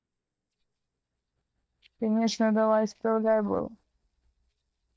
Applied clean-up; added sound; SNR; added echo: neural mask model DeepFilterNet 3.